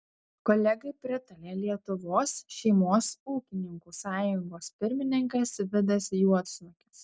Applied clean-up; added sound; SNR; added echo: none; none; none; none.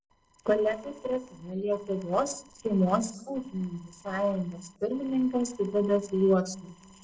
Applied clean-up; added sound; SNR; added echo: neural separator model SepFormer DNS4.